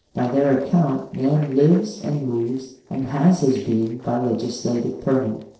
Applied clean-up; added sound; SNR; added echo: neural separator model SepFormer DNS4.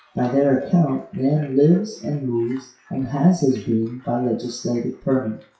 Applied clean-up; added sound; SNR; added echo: classical method WPE with log-MMSE.